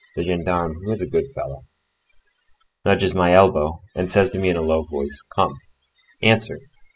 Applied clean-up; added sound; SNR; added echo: classical method spectral subtraction.